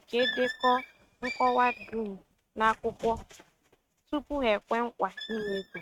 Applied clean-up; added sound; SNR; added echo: neural mask model RNNoise.